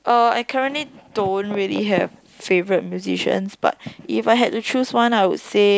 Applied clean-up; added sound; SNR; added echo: none; none; none; none.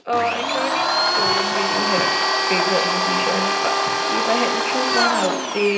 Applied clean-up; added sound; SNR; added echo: none; Domestic sounds, home sounds; -4 dB; reverberation time 0.9 s.